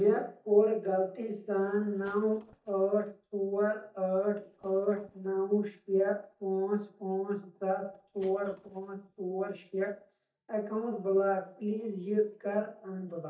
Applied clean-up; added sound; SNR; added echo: neural mask model DeepFilterNet 3.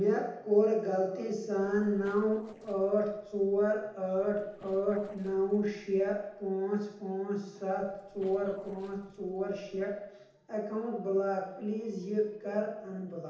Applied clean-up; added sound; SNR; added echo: neural separator model SepFormer DNS4.